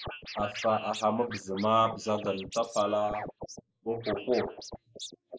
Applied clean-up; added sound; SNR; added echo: neural mask model Resemble Enhance denoiser.